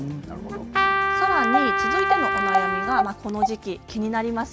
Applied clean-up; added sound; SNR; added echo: none; Trumpet + Telephone; -5 dB; none.